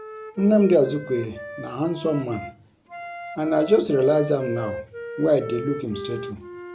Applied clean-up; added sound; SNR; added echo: none; Wind instrument, woodwind instrument; 12 dB; none.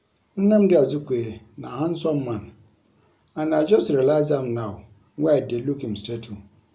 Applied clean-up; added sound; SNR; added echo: none; none; none; none.